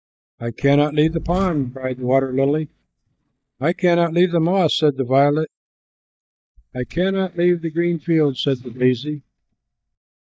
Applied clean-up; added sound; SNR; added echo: neural mask model DeepFilterNet 3.